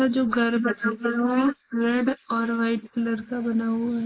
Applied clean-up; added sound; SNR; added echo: neural mask model Resemble Enhance denoiser.